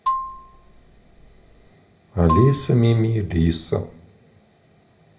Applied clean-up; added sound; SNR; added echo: none; Marimba, xylophone; 8 dB; reverberation time 0.5 s.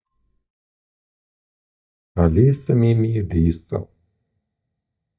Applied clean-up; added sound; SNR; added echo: neural mask model DeepFilterNet 3.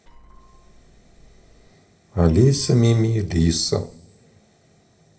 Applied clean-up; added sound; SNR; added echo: neural separator model SepFormer DNS4.